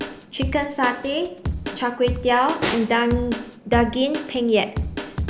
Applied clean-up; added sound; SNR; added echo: none; Drum kit + Snare drum; 6 dB; none.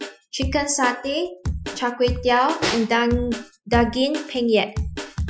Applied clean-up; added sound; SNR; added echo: classical method Wiener filter.